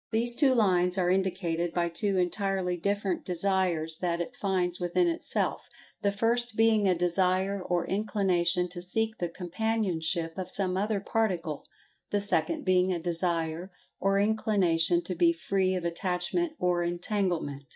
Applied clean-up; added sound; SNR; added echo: neural mask model DeepFilterNet 3.